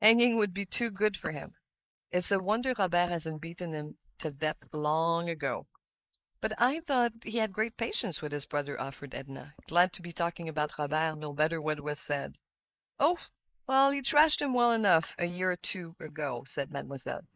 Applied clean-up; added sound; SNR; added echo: neural mask model Resemble Enhance denoiser.